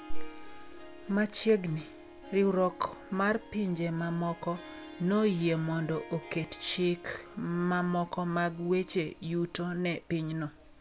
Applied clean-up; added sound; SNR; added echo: none; Harp; 19 dB; none.